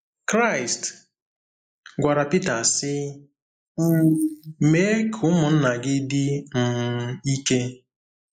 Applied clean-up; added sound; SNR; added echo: neural mask model Resemble Enhance denoiser.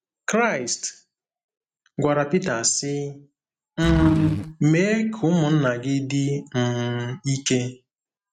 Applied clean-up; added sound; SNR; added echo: neural mask model RNNoise.